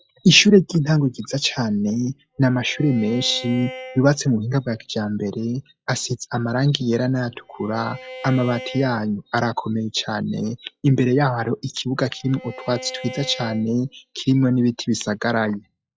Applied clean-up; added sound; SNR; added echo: classical method log-MMSE.